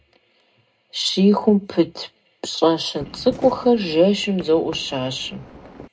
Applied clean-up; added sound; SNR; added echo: none; Fireworks; 18 dB; reverberation time 0.2 s.